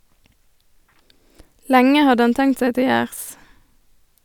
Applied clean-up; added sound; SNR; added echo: none; none; none; none.